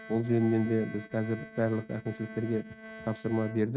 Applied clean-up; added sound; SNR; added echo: neural mask model RNNoise.